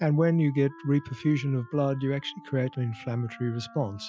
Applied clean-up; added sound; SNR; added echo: classical method Wiener filter.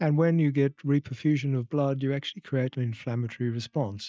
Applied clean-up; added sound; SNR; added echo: neural mask model DeepFilterNet 3.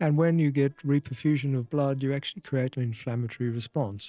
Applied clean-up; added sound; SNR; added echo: neural separator model SepFormer DNS4.